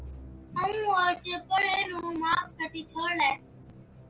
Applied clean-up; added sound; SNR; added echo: none; Musical instrument; 18 dB; none.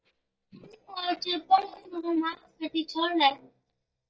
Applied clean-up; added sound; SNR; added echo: neural mask model DeepFilterNet 3.